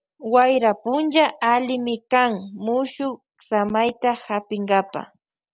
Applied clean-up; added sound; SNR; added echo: none; none; none; none.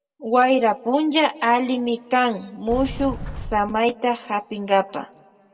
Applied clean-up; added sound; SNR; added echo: none; Sliding door; 9 dB; reverberation time 1.3 s.